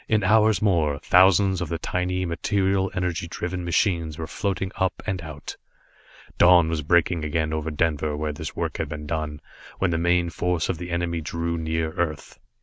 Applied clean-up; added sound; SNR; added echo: none; none; none; none.